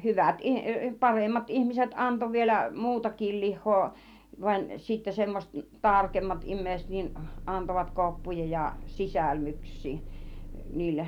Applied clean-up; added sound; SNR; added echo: none; Engine; 10 dB; none.